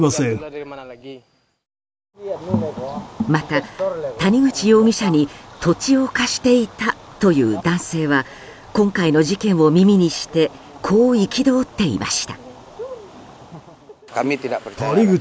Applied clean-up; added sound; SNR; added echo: none; none; none; none.